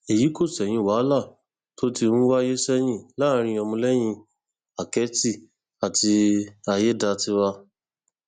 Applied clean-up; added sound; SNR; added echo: none; none; none; none.